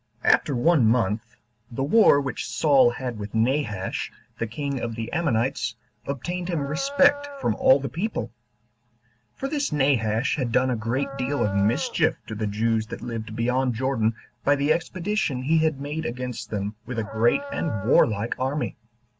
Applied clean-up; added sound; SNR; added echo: none; Dog; 12 dB; none.